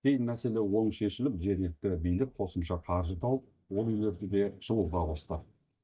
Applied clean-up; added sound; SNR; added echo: neural mask model DeepFilterNet 3.